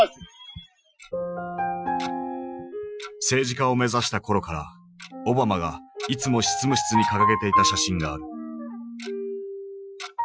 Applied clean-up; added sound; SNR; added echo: classical method Wiener filter.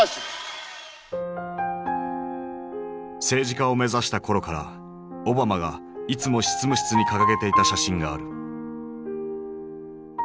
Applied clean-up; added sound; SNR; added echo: none; none; none; none.